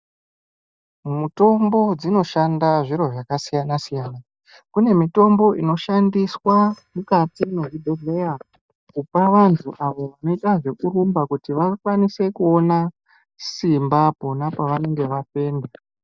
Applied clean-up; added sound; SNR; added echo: neural mask model DeepFilterNet 3.